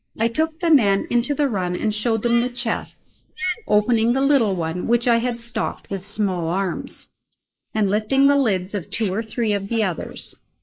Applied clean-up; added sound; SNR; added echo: neural mask model Resemble Enhance denoiser.